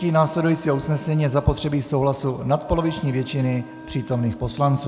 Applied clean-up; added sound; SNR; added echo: none; Wind instrument, woodwind instrument; 19 dB; none.